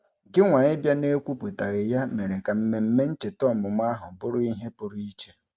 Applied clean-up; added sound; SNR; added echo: none; none; none; none.